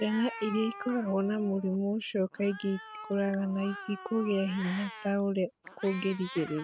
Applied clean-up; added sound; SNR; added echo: none; Cat; 14 dB; none.